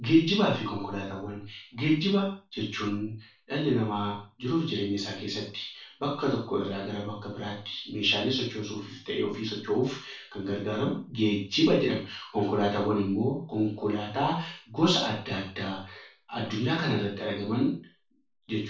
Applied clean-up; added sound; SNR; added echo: none; none; none; reverberation time 0.4 s.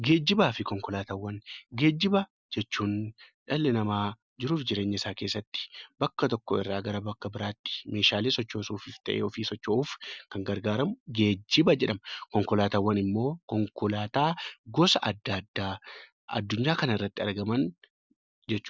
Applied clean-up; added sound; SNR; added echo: none; none; none; none.